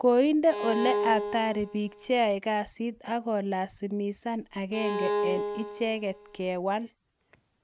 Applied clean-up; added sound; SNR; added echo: none; Bowed string instrument; 4 dB; none.